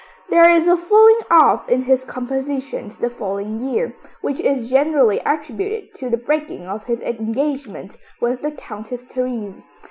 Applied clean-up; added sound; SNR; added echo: none; none; none; none.